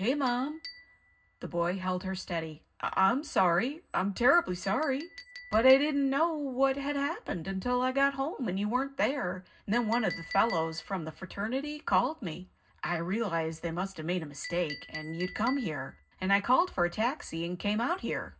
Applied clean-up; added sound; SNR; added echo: none; Chink, clink; 19 dB; reverberation time 0.4 s.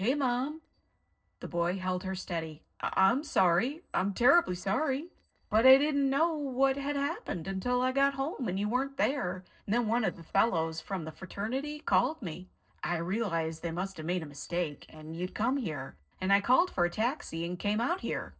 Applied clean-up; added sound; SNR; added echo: neural separator model SepFormer DNS4.